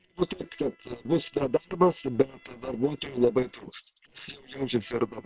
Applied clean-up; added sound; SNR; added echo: neural separator model SepFormer WHAM!.